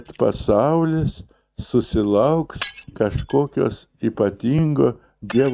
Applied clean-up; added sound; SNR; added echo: neural mask model RNNoise.